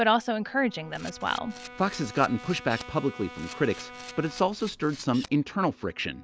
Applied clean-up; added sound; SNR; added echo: none; Camera + Brass instrument; 16 dB; none.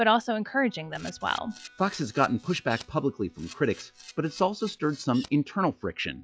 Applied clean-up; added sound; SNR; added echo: classical method log-MMSE.